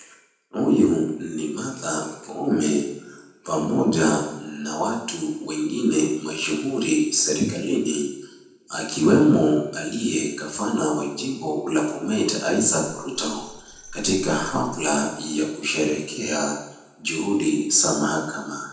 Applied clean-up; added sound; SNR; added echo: none; Bell; 18 dB; reverberation time 0.9 s.